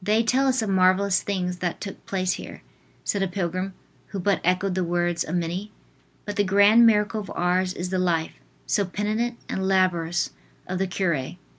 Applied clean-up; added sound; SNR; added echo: none; none; none; none.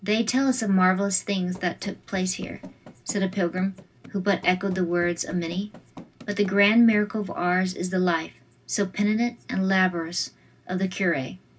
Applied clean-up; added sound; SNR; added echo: none; Run; 20 dB; reverberation time 0.4 s.